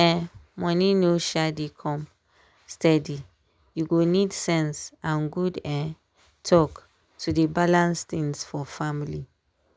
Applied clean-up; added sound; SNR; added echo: none; none; none; none.